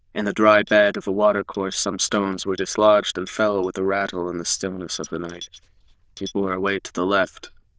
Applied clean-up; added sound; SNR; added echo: neural diffusion model UNIVERSE++.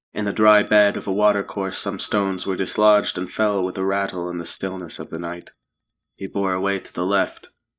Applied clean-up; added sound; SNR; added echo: neural mask model DeepFilterNet 3.